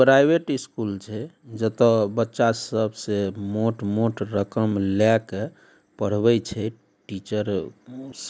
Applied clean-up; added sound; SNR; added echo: none; none; none; none.